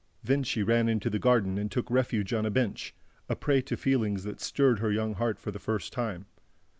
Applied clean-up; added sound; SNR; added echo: none; none; none; none.